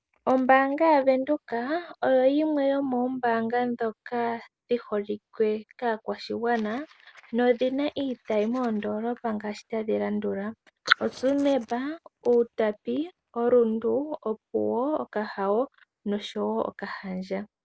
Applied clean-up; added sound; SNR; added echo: neural mask model Resemble Enhance denoiser.